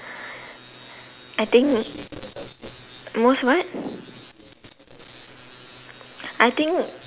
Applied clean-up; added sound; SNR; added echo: none; none; none; none.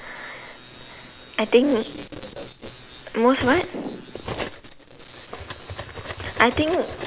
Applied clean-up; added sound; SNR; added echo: none; Cutlery, silverware; 12 dB; none.